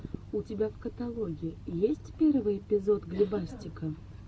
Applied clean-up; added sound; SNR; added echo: none; none; none; none.